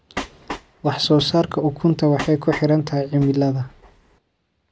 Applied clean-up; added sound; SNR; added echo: none; Train; 15 dB; none.